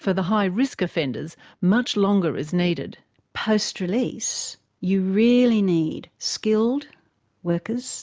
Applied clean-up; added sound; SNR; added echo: none; none; none; none.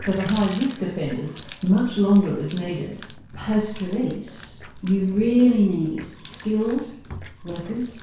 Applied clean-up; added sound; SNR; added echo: none; Water tap, faucet; 14 dB; reverberation time 0.6 s.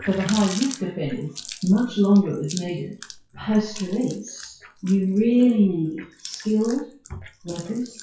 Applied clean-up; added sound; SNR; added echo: classical method WPE with log-MMSE.